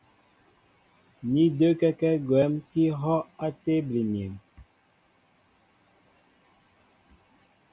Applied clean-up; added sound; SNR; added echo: none; none; none; none.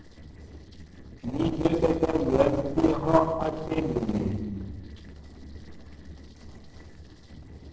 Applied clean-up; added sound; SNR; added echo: neural separator model SepFormer DNS4.